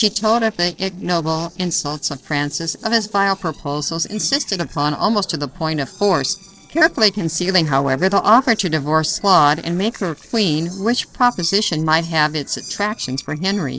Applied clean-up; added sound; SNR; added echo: neural separator model SepFormer DNS4.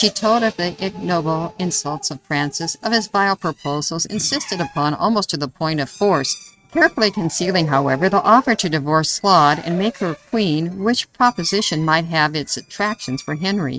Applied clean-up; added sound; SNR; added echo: neural mask model RNNoise.